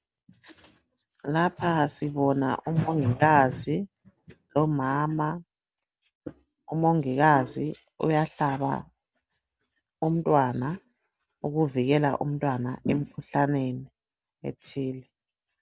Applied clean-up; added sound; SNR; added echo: none; none; none; none.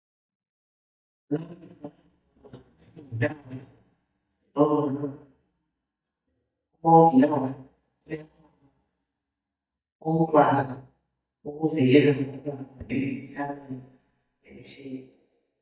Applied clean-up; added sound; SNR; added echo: neural mask model DeepFilterNet 3.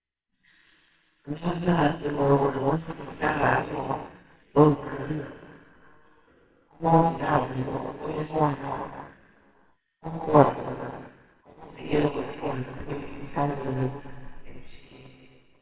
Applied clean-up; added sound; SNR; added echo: neural separator model SepFormer WHAMR!.